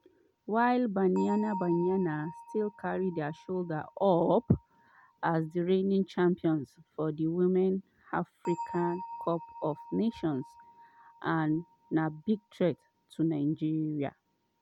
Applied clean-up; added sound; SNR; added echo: none; Bell; 17 dB; none.